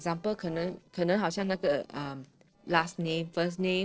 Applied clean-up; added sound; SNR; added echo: neural separator model SepFormer DNS4.